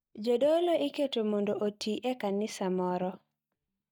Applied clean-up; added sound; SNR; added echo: neural mask model DeepFilterNet 3.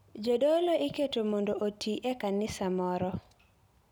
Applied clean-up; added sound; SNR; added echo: none; none; none; none.